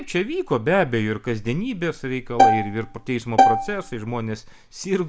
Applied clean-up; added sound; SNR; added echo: none; Bowed string instrument; -5 dB; none.